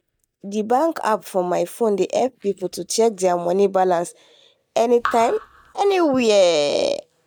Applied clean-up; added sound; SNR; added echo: neural mask model DeepFilterNet 3.